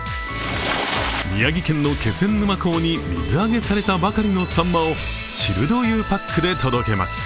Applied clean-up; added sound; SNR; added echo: none; none; none; none.